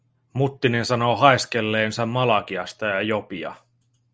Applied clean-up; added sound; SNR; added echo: none; none; none; none.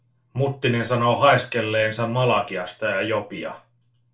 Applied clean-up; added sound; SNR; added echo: none; none; none; reverberation time 0.3 s.